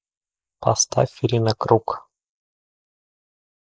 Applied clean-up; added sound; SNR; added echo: neural mask model Resemble Enhance denoiser.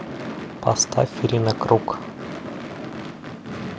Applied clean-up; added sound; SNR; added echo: none; Gunshot, gunfire / Fireworks; 8 dB; none.